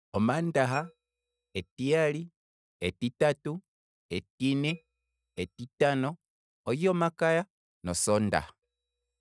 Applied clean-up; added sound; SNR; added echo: neural mask model DeepFilterNet 3.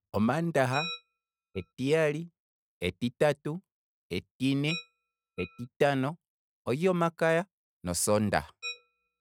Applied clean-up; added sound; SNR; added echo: neural mask model RNNoise.